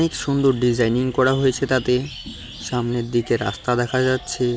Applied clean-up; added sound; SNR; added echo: none; none; none; none.